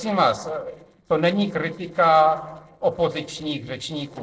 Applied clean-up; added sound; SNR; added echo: neural separator model SepFormer DNS4.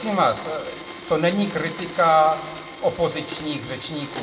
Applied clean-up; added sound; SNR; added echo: none; Domestic sounds, home sounds; 12 dB; reverberation time 1.0 s.